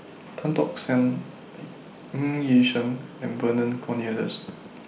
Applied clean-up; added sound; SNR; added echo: none; none; none; none.